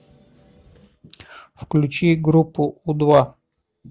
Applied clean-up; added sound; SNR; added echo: none; none; none; none.